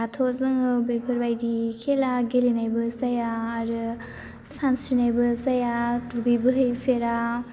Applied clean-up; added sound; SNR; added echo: none; none; none; none.